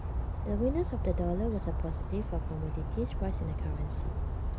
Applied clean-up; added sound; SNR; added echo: none; Bird vocalization, bird call, bird song; -3 dB; none.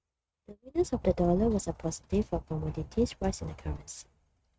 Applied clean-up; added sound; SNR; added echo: neural mask model RNNoise.